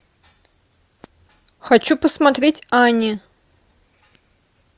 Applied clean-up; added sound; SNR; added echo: none; none; none; none.